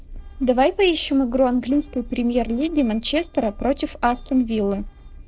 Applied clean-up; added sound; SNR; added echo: neural separator model SepFormer DNS4.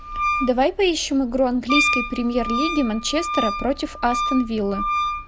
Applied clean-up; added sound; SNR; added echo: none; Wind instrument, woodwind instrument; 4 dB; none.